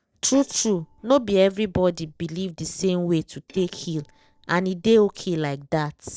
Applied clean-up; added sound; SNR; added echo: neural separator model SepFormer DNS4.